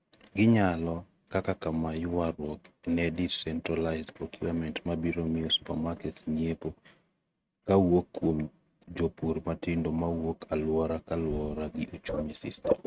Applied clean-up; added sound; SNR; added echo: neural mask model RNNoise.